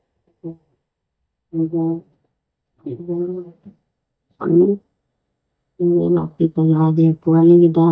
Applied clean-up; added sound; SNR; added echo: neural mask model DeepFilterNet 3.